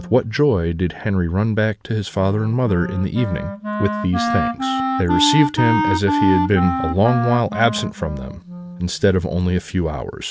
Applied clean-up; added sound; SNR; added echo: none; Wind instrument, woodwind instrument; 5 dB; none.